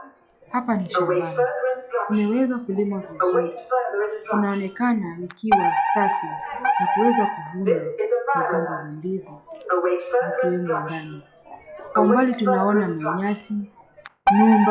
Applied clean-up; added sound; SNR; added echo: classical method log-MMSE.